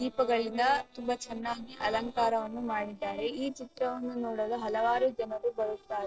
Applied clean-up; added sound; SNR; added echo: neural separator model SepFormer DNS4.